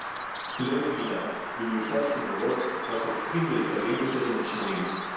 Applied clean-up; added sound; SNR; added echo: none; Bird vocalization, bird call, bird song; 4 dB; reverberation time 1.2 s.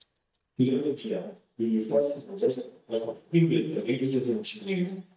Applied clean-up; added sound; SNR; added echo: neural mask model DeepFilterNet 3.